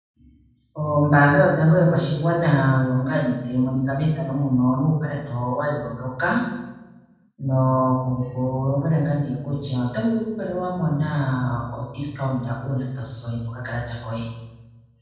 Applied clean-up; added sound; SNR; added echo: none; none; none; reverberation time 1.2 s.